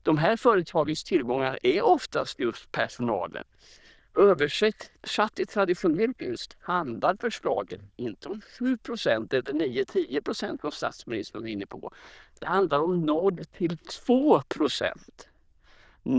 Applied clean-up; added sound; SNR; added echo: neural diffusion model UNIVERSE++.